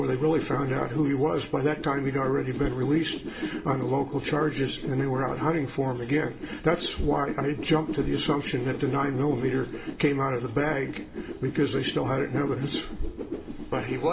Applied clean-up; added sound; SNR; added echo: none; Whoosh, swoosh, swish; 9 dB; reverberation time 0.8 s.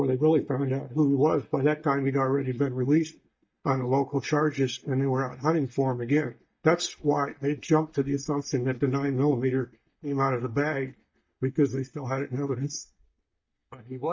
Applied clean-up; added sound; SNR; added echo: neural mask model DeepFilterNet 3.